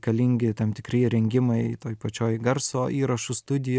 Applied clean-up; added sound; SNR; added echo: none; none; none; none.